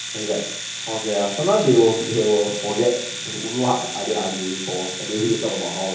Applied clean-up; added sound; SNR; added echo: none; Domestic sounds, home sounds; 8 dB; reverberation time 0.7 s.